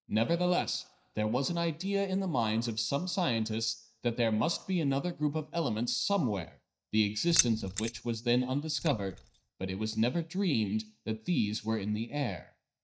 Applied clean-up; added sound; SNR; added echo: neural mask model DeepFilterNet 3.